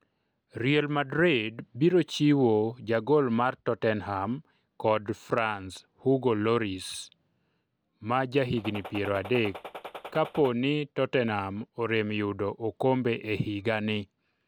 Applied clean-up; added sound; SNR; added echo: none; Gunshot, gunfire; 14 dB; none.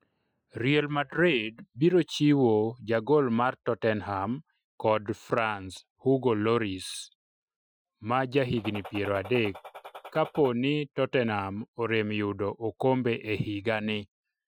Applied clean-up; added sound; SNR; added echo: classical method Wiener filter.